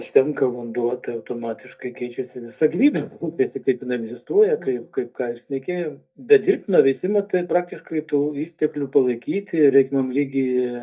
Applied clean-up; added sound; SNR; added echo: neural mask model DeepFilterNet 3.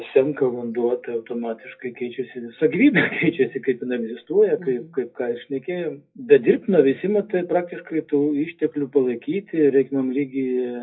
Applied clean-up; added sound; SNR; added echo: classical method WPE with log-MMSE.